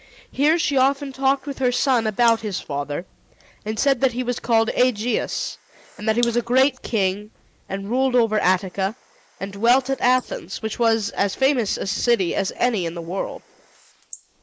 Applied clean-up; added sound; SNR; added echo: neural mask model Resemble Enhance denoiser.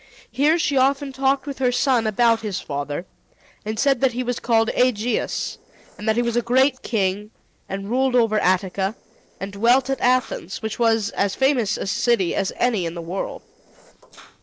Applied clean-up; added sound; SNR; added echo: neural separator model SepFormer DNS4.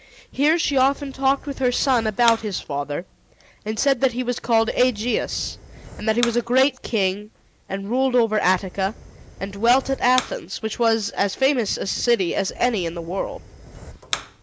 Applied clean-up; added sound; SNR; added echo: none; Fire; 16 dB; none.